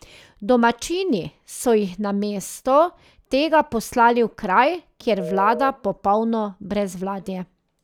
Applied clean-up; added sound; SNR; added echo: none; Telephone; 11 dB; none.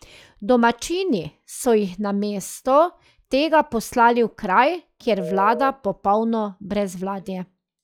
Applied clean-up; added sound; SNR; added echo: classical method log-MMSE.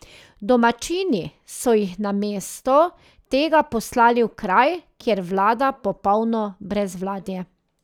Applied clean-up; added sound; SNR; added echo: none; none; none; none.